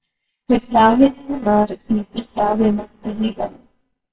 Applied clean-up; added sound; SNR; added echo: neural separator model SepFormer WHAMR!.